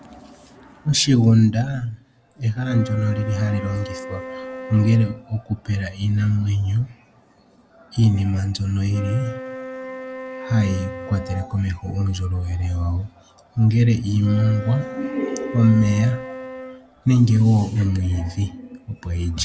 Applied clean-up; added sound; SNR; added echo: none; Wind instrument, woodwind instrument; 13 dB; none.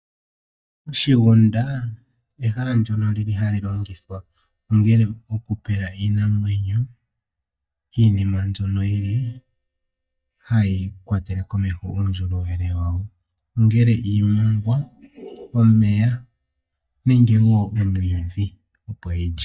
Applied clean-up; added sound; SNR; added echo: neural mask model DeepFilterNet 3.